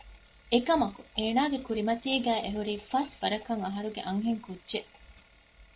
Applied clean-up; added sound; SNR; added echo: none; none; none; none.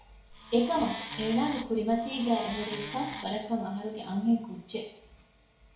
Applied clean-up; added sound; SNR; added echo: none; Wood; 11 dB; reverberation time 0.6 s.